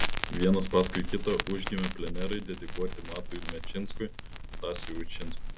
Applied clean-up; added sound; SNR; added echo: none; Crackle; 0 dB; none.